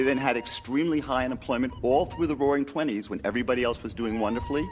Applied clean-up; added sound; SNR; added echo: none; Meow; 15 dB; none.